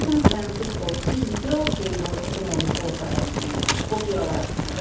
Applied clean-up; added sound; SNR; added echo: none; Fire; -3 dB; reverberation time 0.6 s.